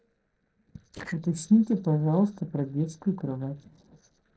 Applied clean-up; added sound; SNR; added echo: neural separator model SepFormer DNS4.